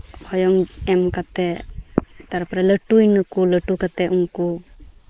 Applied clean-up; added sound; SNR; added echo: neural mask model Resemble Enhance denoiser.